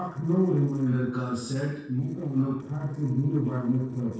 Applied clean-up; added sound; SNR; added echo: neural separator model SepFormer DNS4.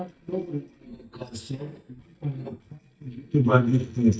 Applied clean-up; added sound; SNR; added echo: neural mask model DeepFilterNet 3.